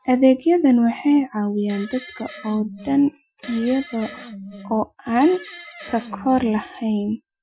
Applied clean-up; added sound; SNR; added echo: classical method Wiener filter.